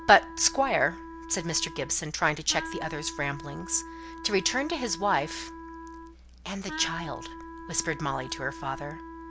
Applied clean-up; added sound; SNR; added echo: none; Wind instrument, woodwind instrument; 13 dB; none.